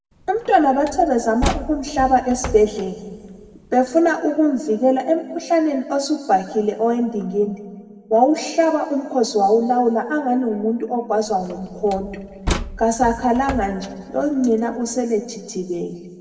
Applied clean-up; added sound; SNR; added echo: none; Slam; 11 dB; reverberation time 1.5 s.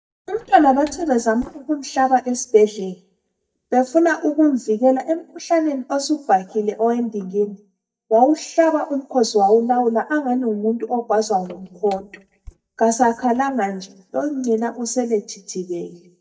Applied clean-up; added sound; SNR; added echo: neural mask model DeepFilterNet 3.